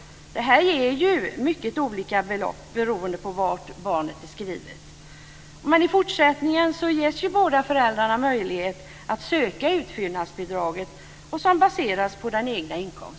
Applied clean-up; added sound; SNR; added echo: none; none; none; none.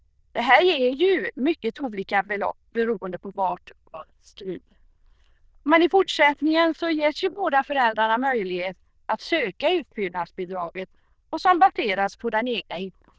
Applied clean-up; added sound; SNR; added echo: neural diffusion model UNIVERSE++.